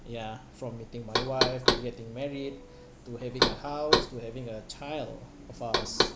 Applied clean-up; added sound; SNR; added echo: none; Knock; -4 dB; none.